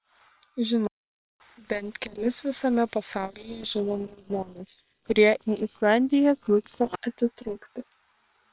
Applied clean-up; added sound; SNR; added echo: neural separator model SepFormer WHAM!.